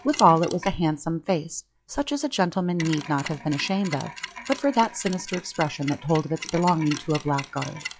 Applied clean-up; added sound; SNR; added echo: classical method log-MMSE.